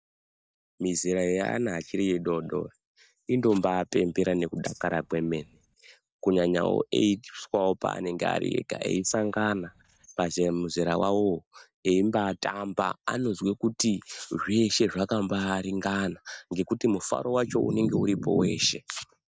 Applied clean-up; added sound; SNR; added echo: neural mask model DeepFilterNet 3.